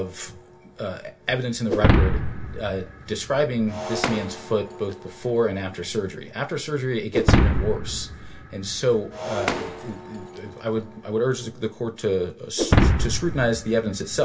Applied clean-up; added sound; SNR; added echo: none; Shatter; 0 dB; reverberation time 0.2 s.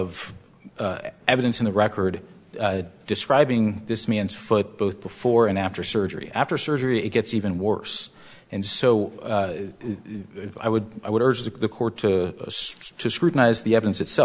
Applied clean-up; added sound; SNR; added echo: none; none; none; none.